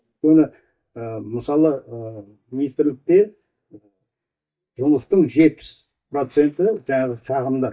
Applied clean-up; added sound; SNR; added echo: neural mask model DeepFilterNet 3.